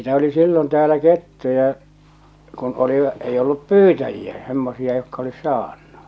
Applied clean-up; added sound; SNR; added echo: none; none; none; none.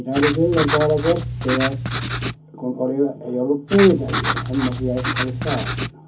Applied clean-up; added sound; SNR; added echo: none; Writing; -1 dB; reverberation time 0.3 s.